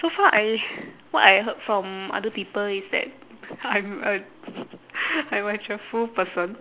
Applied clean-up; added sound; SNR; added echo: none; none; none; none.